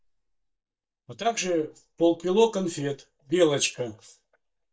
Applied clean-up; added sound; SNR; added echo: neural mask model DeepFilterNet 3.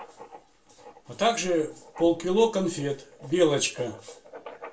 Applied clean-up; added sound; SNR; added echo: none; Writing; 20 dB; reverberation time 0.2 s.